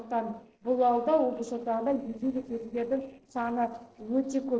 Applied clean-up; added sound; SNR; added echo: neural separator model SepFormer DNS4.